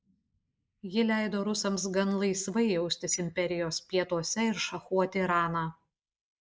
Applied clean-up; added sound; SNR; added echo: neural mask model Resemble Enhance denoiser.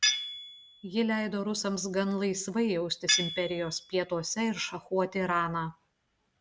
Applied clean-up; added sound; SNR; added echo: none; Tools; 6 dB; none.